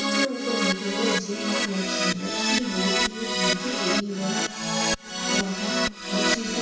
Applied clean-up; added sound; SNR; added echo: none; Keyboard (musical); -4 dB; reverberation time 0.7 s.